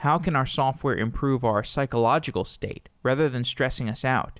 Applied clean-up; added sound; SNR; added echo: none; none; none; none.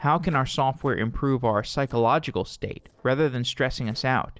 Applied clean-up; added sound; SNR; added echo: neural separator model SepFormer DNS4.